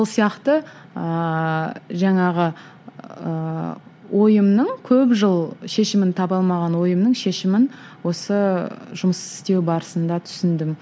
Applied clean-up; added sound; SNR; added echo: none; none; none; none.